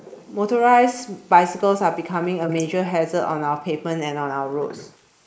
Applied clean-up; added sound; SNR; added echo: neural mask model Resemble Enhance denoiser.